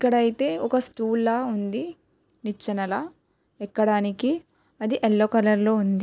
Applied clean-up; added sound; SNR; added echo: none; none; none; none.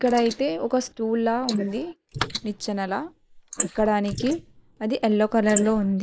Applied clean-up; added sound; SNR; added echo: neural mask model Resemble Enhance denoiser.